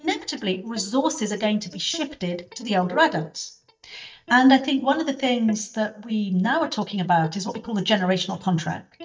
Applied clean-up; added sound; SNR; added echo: neural mask model DeepFilterNet 3.